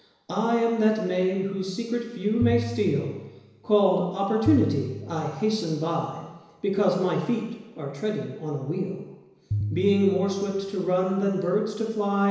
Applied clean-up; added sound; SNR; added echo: none; Piano; 8 dB; reverberation time 1.0 s.